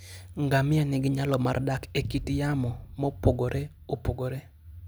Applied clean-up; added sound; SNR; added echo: none; Boom; 18 dB; none.